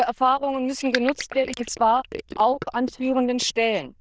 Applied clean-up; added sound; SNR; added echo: neural diffusion model UNIVERSE++.